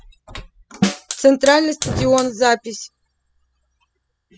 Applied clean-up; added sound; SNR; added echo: classical method spectral subtraction.